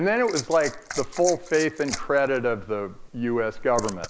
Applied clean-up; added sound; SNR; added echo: neural mask model Resemble Enhance denoiser.